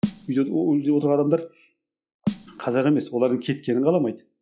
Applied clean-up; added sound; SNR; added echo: classical method log-MMSE.